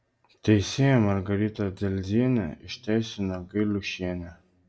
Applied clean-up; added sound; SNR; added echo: none; none; none; reverberation time 0.3 s.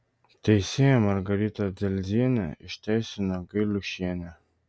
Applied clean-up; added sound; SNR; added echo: none; none; none; none.